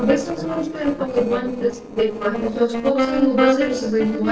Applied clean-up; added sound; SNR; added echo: neural separator model SepFormer DNS4.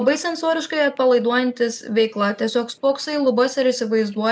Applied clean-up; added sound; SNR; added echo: none; none; none; none.